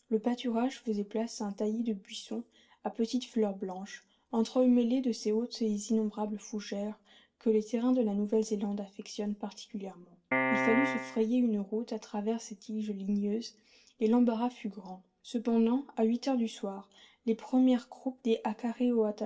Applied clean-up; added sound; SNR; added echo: none; Piano; -1 dB; reverberation time 0.2 s.